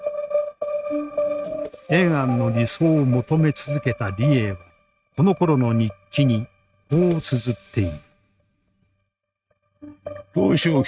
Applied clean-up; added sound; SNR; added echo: neural mask model RNNoise.